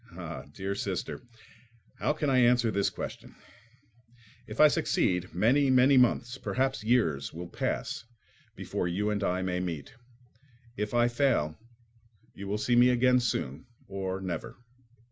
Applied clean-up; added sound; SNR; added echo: none; none; none; none.